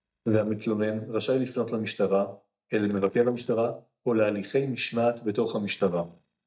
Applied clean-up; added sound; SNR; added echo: neural mask model DeepFilterNet 3.